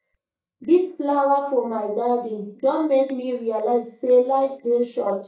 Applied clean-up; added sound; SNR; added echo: neural mask model DeepFilterNet 3.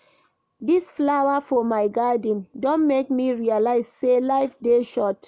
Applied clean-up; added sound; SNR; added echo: none; none; none; none.